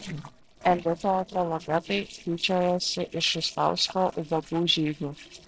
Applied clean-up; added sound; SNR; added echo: neural separator model SepFormer DNS4.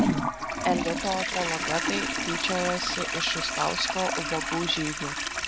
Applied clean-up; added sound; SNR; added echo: none; Toilet flush; -1 dB; none.